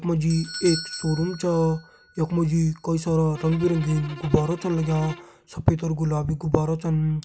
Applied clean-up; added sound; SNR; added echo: none; Bowed string instrument + Doorbell; 17 dB; none.